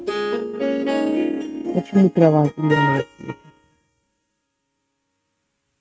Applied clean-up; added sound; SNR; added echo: neural mask model RNNoise.